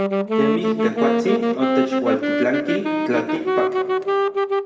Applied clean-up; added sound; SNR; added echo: none; Wind instrument, woodwind instrument; -5 dB; reverberation time 2.0 s.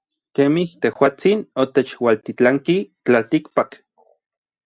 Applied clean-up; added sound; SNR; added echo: none; none; none; none.